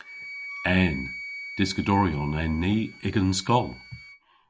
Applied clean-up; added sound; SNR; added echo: none; Wind instrument, woodwind instrument; 14 dB; none.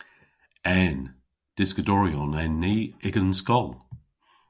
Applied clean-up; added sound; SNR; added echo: none; none; none; none.